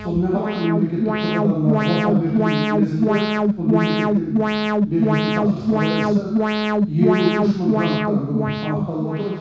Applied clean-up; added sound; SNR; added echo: none; Alarm; -2 dB; reverberation time 1.1 s.